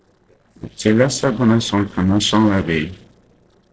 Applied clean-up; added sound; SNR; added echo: neural separator model SepFormer DNS4.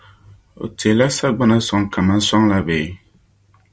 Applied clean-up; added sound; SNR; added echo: none; none; none; none.